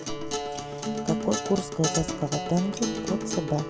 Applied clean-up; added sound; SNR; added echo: none; Acoustic guitar; 2 dB; none.